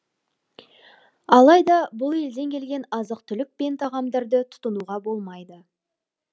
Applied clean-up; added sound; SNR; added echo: none; none; none; none.